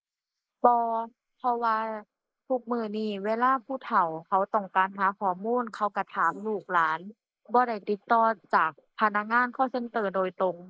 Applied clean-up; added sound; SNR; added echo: neural mask model Resemble Enhance denoiser.